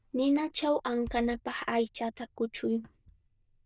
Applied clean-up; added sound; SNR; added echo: neural diffusion model UNIVERSE++.